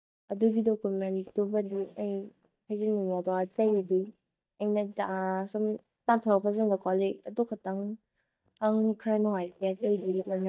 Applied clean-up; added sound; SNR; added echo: neural mask model DeepFilterNet 3.